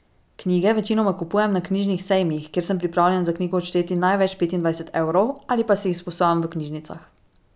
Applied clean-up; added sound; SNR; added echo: none; none; none; none.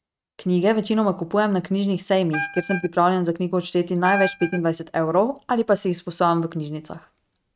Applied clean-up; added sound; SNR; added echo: neural mask model RNNoise.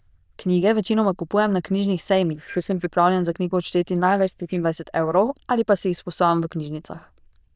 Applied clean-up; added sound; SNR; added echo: neural diffusion model UNIVERSE++.